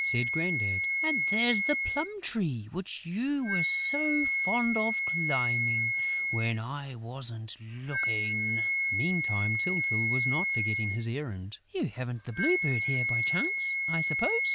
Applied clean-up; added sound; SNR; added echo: none; Wind instrument, woodwind instrument; -2 dB; none.